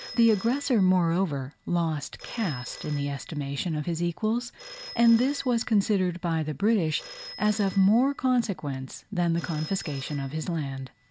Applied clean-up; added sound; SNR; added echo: none; Telephone; 20 dB; none.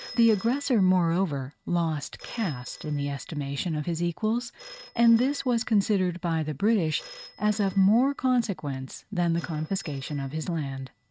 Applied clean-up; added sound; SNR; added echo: neural mask model RNNoise.